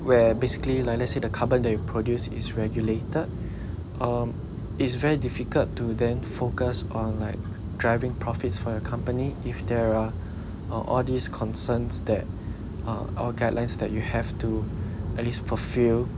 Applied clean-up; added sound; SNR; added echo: none; none; none; none.